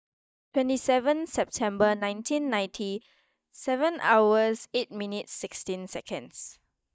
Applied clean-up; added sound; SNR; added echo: neural mask model DeepFilterNet 3.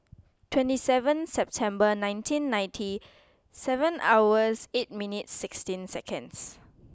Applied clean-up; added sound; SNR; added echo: none; none; none; none.